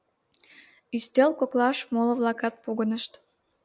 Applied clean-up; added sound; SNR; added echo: none; none; none; none.